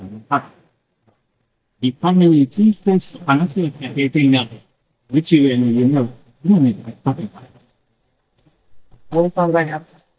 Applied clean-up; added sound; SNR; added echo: neural mask model DeepFilterNet 3.